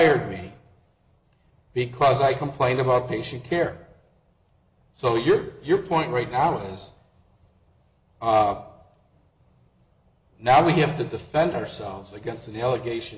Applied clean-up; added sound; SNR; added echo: none; none; none; none.